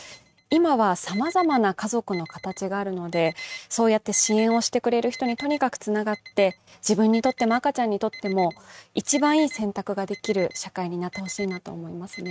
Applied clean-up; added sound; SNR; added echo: neural mask model RNNoise.